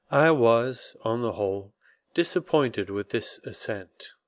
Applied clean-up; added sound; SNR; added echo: none; none; none; none.